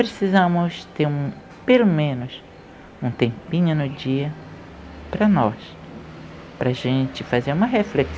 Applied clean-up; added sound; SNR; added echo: none; none; none; none.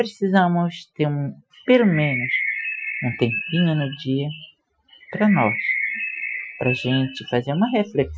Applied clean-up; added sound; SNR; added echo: classical method Wiener filter.